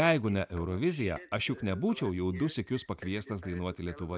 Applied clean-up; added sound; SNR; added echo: none; none; none; none.